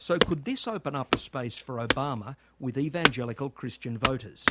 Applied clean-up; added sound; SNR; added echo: none; Wood / Domestic sounds, home sounds; -1 dB; none.